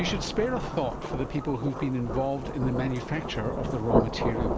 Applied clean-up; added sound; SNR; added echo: none; Rain / Thunderstorm; 1 dB; none.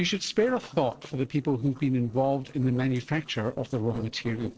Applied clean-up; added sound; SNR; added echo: neural separator model SepFormer DNS4.